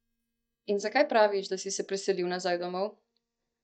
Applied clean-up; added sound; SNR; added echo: neural mask model DeepFilterNet 3.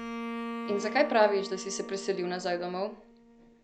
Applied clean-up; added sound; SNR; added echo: none; Bowed string instrument; 9 dB; none.